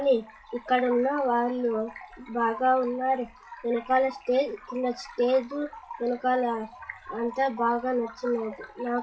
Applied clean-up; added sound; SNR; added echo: classical method WPE with log-MMSE.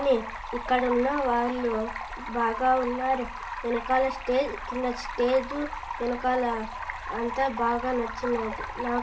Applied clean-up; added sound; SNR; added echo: none; Stream; 8 dB; reverberation time 0.3 s.